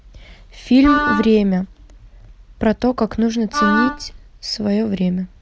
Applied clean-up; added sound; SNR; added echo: none; Wind instrument, woodwind instrument; 3 dB; none.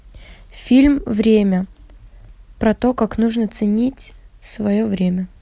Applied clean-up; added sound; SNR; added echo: none; none; none; none.